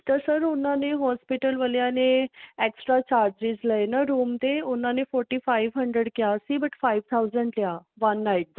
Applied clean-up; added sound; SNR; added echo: none; none; none; none.